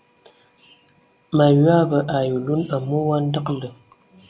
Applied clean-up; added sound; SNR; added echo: none; none; none; none.